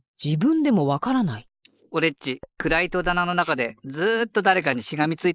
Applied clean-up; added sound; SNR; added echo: neural mask model Resemble Enhance denoiser.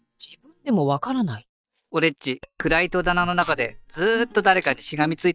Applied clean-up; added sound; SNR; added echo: neural mask model DeepFilterNet 3.